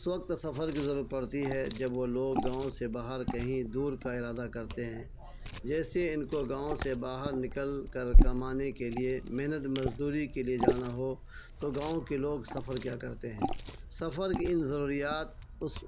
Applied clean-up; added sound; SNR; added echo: none; Liquid; -1 dB; none.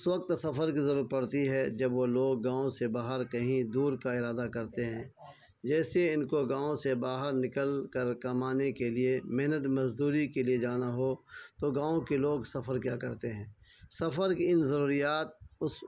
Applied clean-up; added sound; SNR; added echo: none; none; none; none.